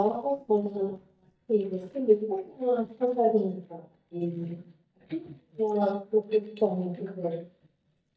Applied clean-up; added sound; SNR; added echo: neural mask model DeepFilterNet 3.